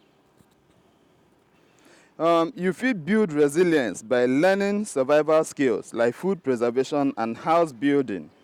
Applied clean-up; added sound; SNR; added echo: none; none; none; none.